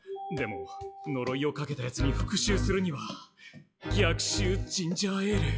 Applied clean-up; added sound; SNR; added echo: classical method log-MMSE.